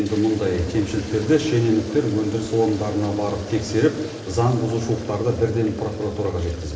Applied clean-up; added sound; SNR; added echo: none; Toilet flush; 15 dB; reverberation time 1.3 s.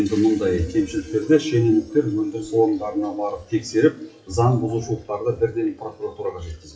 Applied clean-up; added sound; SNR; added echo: classical method WPE with log-MMSE.